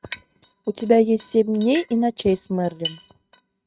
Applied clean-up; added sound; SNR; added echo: neural mask model RNNoise.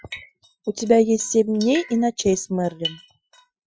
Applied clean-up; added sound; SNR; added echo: classical method Wiener filter.